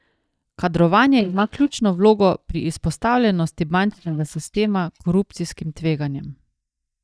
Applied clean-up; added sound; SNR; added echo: neural mask model DeepFilterNet 3.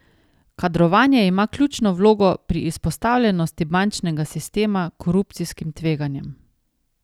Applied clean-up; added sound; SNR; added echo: none; none; none; none.